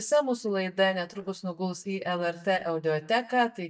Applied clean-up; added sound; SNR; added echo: neural mask model DeepFilterNet 3.